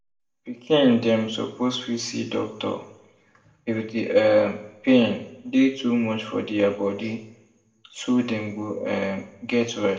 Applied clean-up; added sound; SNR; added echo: none; none; none; reverberation time 0.7 s.